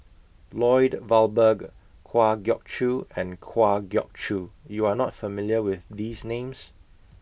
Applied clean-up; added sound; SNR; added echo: none; none; none; none.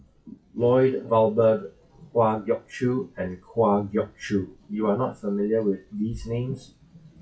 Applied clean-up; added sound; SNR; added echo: classical method WPE with log-MMSE.